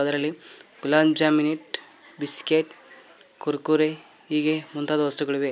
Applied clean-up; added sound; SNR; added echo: none; none; none; none.